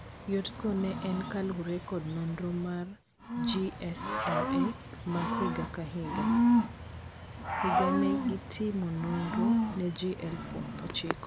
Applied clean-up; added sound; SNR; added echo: none; Cricket / Growling; -2 dB; none.